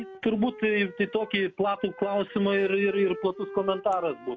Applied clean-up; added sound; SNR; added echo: none; Wind instrument, woodwind instrument; 16 dB; none.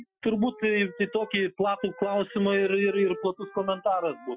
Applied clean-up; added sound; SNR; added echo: classical method Wiener filter.